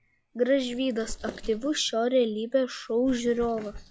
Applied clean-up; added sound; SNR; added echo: classical method log-MMSE.